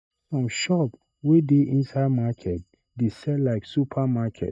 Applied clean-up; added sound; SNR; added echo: neural mask model DeepFilterNet 3.